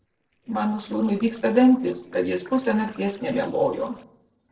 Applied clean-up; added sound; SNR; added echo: neural separator model SepFormer DNS4.